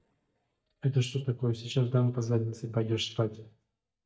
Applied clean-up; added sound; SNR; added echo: neural mask model DeepFilterNet 3.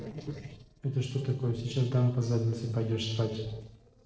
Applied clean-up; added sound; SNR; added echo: neural separator model SepFormer DNS4.